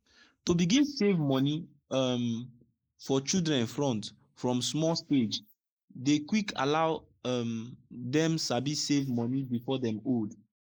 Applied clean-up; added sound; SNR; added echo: neural mask model Resemble Enhance denoiser.